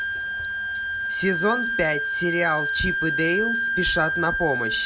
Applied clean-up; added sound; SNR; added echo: none; Wind instrument, woodwind instrument; -1 dB; none.